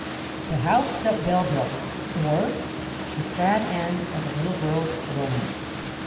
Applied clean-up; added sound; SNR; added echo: none; Boat, Water vehicle; 5 dB; reverberation time 2.1 s.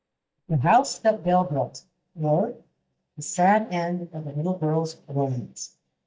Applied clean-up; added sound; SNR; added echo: neural mask model DeepFilterNet 3.